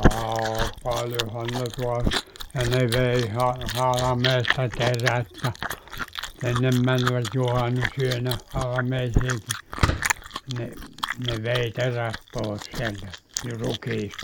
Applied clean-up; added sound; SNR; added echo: none; Fireworks + Chewing, mastication; 3 dB; none.